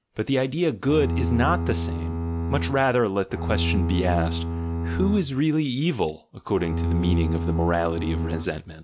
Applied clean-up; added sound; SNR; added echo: none; Bowed string instrument; 2 dB; none.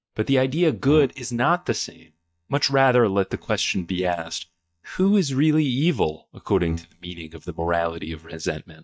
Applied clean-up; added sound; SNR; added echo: neural mask model DeepFilterNet 3.